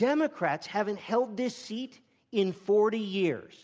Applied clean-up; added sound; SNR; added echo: none; none; none; none.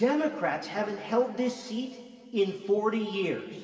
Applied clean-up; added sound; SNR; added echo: none; none; none; reverberation time 2.7 s.